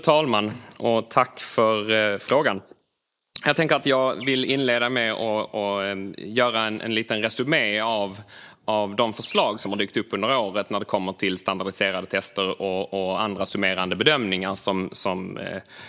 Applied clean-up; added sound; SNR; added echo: neural mask model Resemble Enhance denoiser.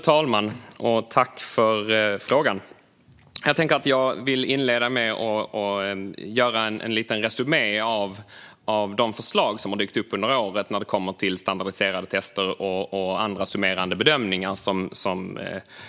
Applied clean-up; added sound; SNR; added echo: none; none; none; none.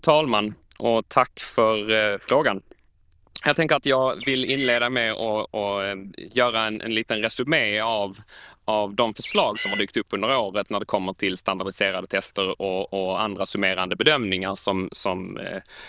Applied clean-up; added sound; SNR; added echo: neural diffusion model UNIVERSE++.